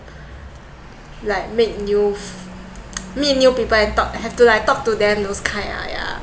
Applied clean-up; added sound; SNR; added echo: none; none; none; none.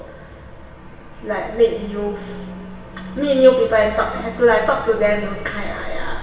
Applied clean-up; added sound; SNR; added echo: none; none; none; reverberation time 1.3 s.